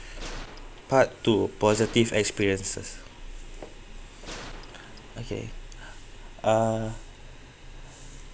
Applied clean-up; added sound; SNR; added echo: none; Gunshot, gunfire; 17 dB; none.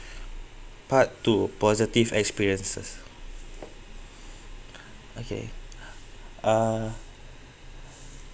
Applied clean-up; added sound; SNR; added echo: none; none; none; none.